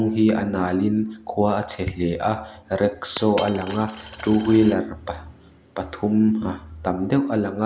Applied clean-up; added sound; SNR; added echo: none; Coin (dropping); 17 dB; none.